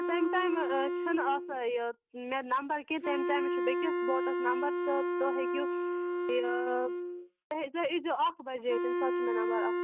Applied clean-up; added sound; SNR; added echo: neural mask model RNNoise.